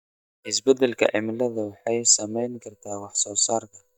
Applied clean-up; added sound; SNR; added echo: neural mask model DeepFilterNet 3.